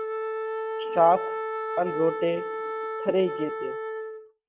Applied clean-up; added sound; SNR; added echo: neural mask model RNNoise.